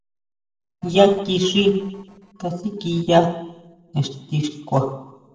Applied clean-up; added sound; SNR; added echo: neural separator model SepFormer DNS4.